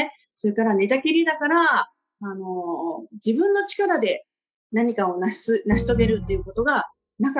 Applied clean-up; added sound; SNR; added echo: classical method spectral subtraction.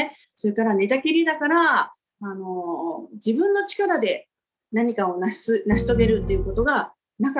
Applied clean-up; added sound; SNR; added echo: none; Piano; 1 dB; none.